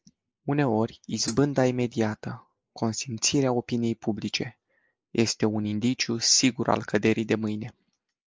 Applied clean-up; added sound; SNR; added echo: neural mask model Resemble Enhance denoiser.